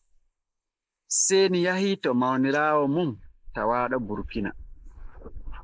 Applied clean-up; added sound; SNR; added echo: neural mask model Resemble Enhance denoiser.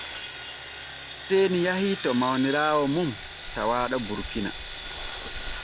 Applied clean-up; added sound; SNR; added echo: none; Sawing; 6 dB; none.